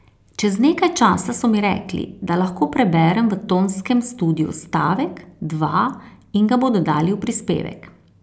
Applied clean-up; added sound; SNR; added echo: none; none; none; none.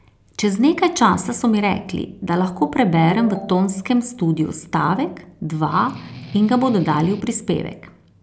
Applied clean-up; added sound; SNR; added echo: none; Ringtone / Chime + Strum; 16 dB; none.